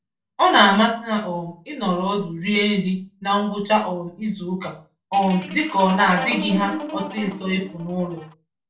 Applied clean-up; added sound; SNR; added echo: neural separator model SepFormer DNS4.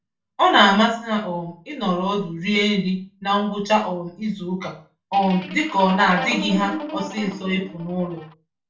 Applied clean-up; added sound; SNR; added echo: none; Guitar; 9 dB; reverberation time 0.3 s.